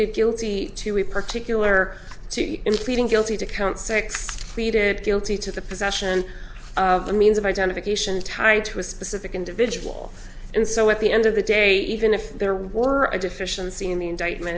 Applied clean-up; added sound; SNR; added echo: none; none; none; none.